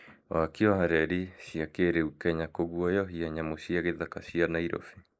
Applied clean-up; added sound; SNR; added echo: neural mask model Resemble Enhance denoiser.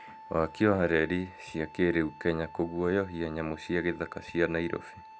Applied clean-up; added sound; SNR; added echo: none; Wind instrument, woodwind instrument; 20 dB; none.